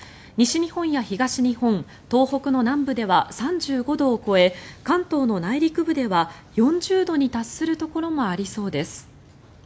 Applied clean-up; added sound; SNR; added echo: none; none; none; none.